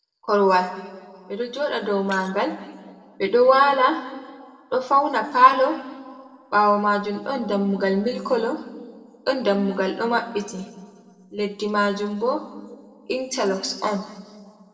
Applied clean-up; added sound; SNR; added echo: neural separator model SepFormer DNS4.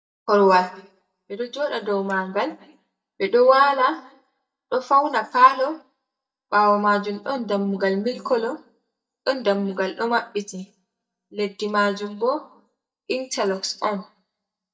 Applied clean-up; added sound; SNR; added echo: neural mask model DeepFilterNet 3.